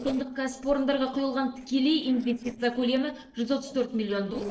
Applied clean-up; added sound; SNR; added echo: neural separator model SepFormer DNS4.